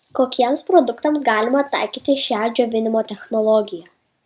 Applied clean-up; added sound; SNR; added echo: none; none; none; none.